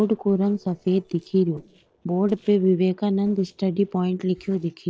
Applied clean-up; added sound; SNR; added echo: neural separator model SepFormer DNS4.